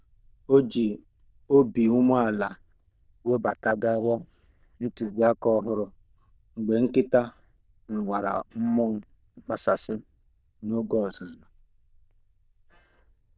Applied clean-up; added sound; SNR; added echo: neural diffusion model UNIVERSE++.